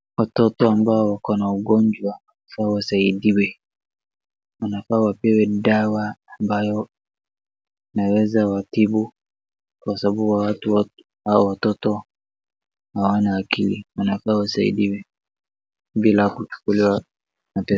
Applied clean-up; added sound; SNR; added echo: none; none; none; none.